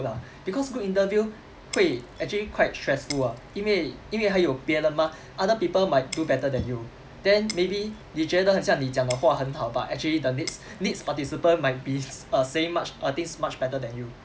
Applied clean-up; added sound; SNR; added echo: none; Shatter; 18 dB; none.